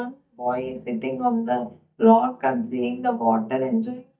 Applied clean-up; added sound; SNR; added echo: neural mask model DeepFilterNet 3.